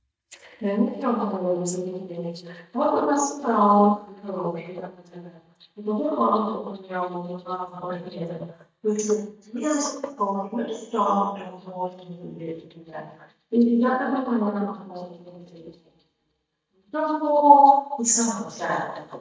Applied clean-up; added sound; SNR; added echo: neural mask model DeepFilterNet 3.